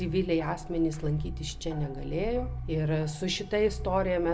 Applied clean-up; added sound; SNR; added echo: none; none; none; none.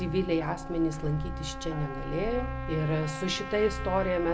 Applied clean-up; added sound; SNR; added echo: none; Trumpet; 11 dB; none.